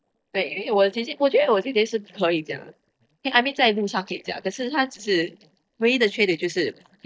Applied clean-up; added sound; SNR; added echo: neural mask model DeepFilterNet 3.